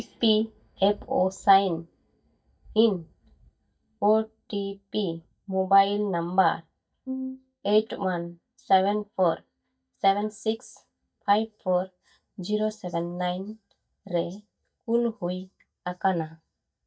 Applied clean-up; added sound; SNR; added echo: neural mask model DeepFilterNet 3.